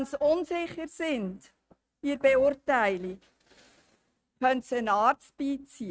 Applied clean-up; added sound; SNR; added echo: neural mask model RNNoise.